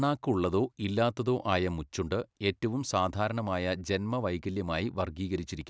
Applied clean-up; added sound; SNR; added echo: none; none; none; none.